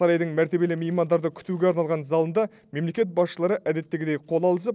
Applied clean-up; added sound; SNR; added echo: none; none; none; none.